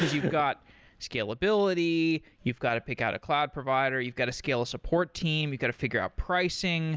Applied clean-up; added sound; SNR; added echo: none; none; none; none.